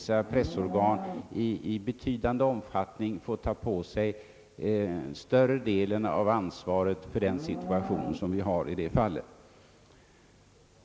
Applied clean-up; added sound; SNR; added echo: none; Livestock, farm animals, working animals; 13 dB; none.